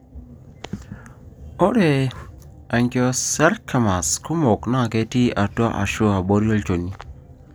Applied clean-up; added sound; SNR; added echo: none; none; none; none.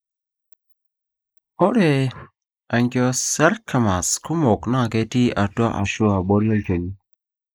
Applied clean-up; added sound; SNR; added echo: neural mask model Resemble Enhance denoiser.